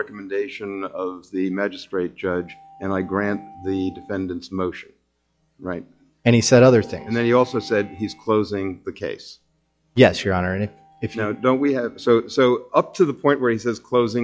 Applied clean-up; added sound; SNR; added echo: classical method log-MMSE.